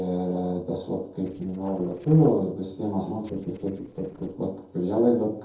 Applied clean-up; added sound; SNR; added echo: neural separator model SepFormer DNS4.